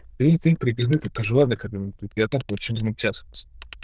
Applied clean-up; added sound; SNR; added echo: neural diffusion model UNIVERSE++.